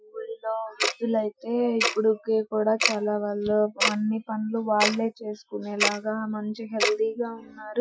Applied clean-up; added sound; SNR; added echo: classical method Wiener filter.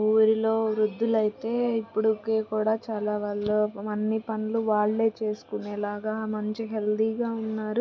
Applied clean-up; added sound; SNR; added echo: none; none; none; none.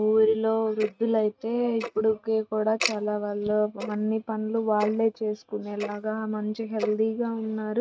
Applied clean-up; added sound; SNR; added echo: neural mask model RNNoise.